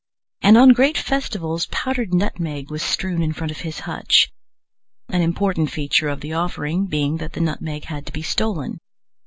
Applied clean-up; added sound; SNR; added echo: none; none; none; none.